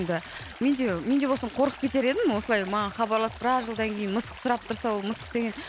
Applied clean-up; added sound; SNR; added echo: none; Stream; 17 dB; none.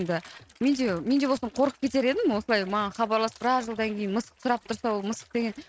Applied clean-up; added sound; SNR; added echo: neural mask model RNNoise.